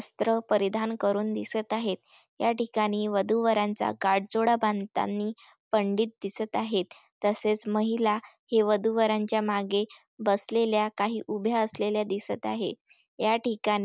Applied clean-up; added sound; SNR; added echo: none; none; none; none.